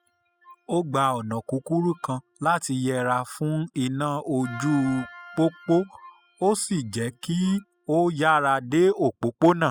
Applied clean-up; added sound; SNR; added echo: classical method spectral subtraction.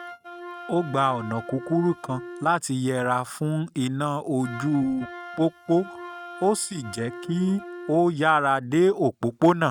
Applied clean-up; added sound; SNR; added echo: neural mask model RNNoise.